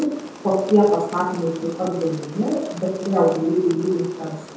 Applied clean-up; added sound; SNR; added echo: none; Rain; 17 dB; reverberation time 0.7 s.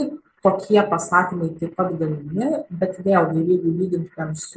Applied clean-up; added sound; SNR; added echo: none; none; none; none.